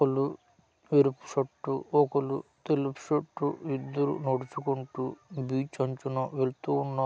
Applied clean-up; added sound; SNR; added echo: none; none; none; none.